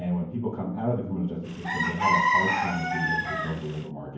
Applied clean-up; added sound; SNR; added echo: none; Chicken, rooster; -4 dB; reverberation time 0.9 s.